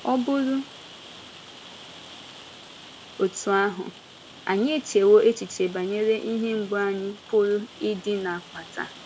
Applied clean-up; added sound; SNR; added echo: none; Rain; 19 dB; none.